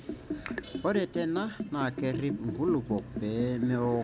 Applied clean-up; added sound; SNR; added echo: none; Liquid; 7 dB; none.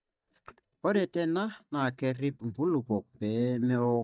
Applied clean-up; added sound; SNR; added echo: neural mask model DeepFilterNet 3.